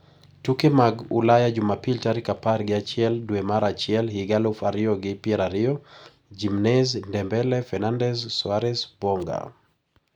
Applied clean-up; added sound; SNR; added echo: none; none; none; none.